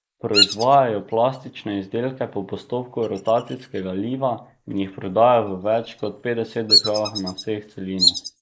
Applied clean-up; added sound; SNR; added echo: neural mask model Resemble Enhance denoiser.